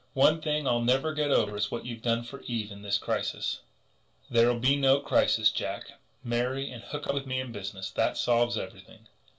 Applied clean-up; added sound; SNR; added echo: none; none; none; reverberation time 0.2 s.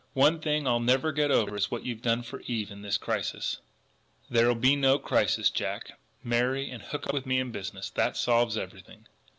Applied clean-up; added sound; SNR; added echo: none; none; none; none.